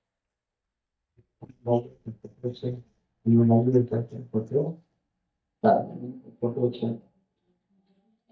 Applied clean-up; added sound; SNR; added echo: neural mask model DeepFilterNet 3.